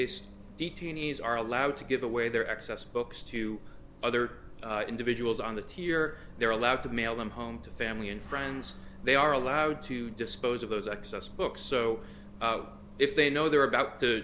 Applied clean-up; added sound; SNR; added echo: none; Bus; 19 dB; none.